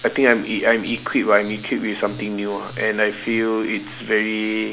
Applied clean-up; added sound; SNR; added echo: none; none; none; none.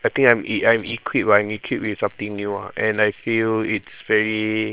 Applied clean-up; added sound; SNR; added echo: neural separator model SepFormer WHAM!.